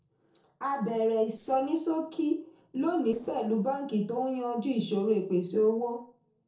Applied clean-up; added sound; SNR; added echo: neural separator model SepFormer DNS4.